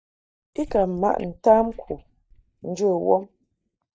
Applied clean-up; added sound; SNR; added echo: neural mask model DeepFilterNet 3.